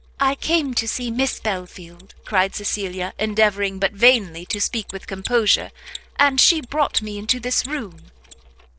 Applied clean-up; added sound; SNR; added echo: neural separator model SepFormer DNS4.